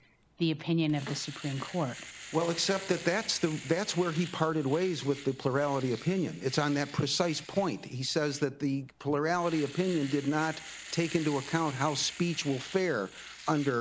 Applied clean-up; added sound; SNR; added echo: none; Domestic sounds, home sounds; 16 dB; none.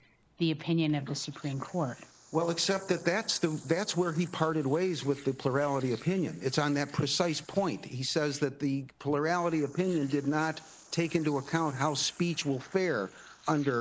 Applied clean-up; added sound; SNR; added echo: neural mask model Resemble Enhance denoiser.